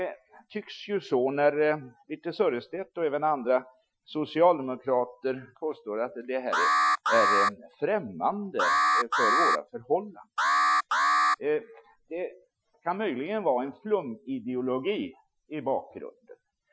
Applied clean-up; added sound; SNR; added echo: classical method Wiener filter.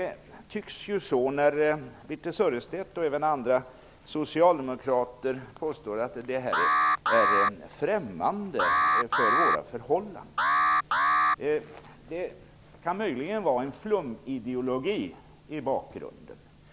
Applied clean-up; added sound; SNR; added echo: none; Alarm; -4 dB; none.